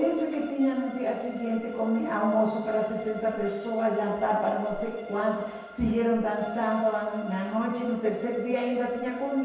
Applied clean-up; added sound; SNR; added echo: none; Bowed string instrument; 15 dB; reverberation time 1.2 s.